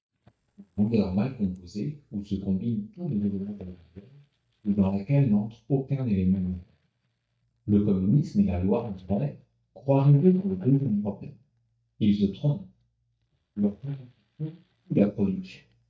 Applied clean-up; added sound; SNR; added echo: neural mask model DeepFilterNet 3.